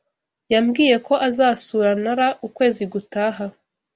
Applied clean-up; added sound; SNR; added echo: none; none; none; none.